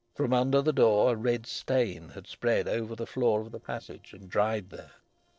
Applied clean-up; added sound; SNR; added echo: neural separator model SepFormer DNS4.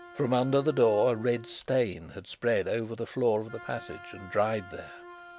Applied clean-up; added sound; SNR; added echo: none; Wind instrument, woodwind instrument; 19 dB; none.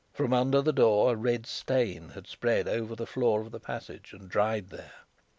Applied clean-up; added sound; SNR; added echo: none; none; none; none.